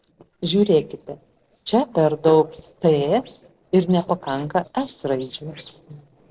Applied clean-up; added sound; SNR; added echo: neural separator model SepFormer DNS4.